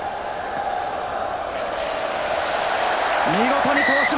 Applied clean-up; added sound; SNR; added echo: none; Tearing; 18 dB; none.